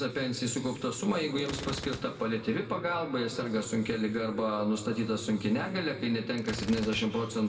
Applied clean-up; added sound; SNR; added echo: none; Gunshot, gunfire; 17 dB; reverberation time 1.6 s.